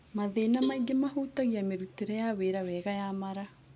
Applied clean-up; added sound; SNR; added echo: none; Cowbell; 17 dB; none.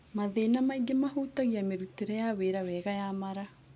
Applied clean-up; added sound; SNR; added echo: none; none; none; none.